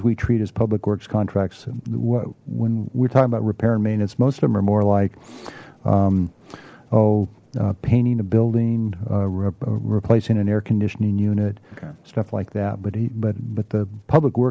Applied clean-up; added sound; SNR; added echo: none; none; none; none.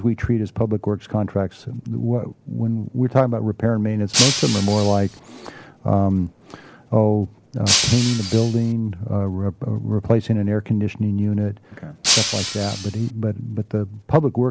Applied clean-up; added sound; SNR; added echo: none; Shatter; 2 dB; none.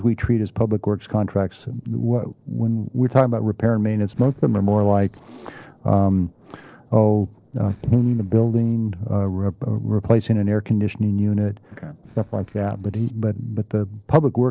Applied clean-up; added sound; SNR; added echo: neural separator model SepFormer DNS4.